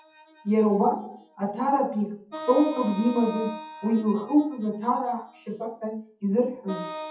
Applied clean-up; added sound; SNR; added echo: classical method WPE with log-MMSE.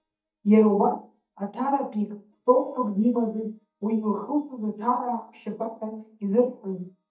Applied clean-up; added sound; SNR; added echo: neural mask model DeepFilterNet 3.